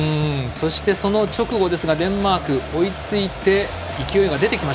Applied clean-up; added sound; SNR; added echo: none; none; none; none.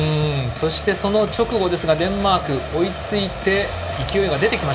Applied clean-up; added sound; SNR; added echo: none; none; none; reverberation time 0.4 s.